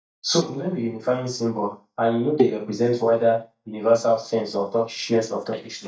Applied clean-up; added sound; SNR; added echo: neural mask model DeepFilterNet 3.